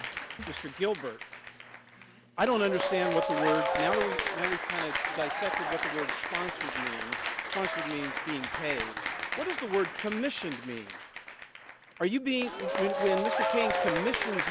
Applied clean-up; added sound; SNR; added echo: none; Applause / Cheering; -1 dB; none.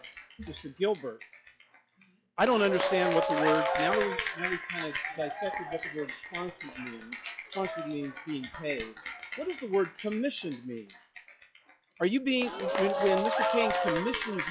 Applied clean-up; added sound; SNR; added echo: classical method log-MMSE.